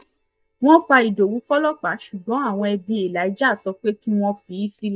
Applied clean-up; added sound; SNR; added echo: neural mask model DeepFilterNet 3.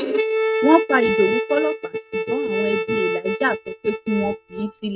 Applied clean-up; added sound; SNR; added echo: neural mask model RNNoise.